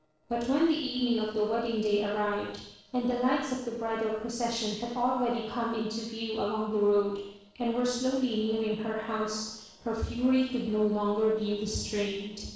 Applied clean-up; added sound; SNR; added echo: neural separator model SepFormer DNS4.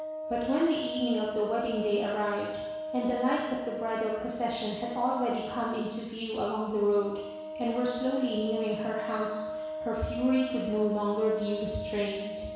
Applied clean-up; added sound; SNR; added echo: none; Wind instrument, woodwind instrument; 7 dB; reverberation time 1.1 s.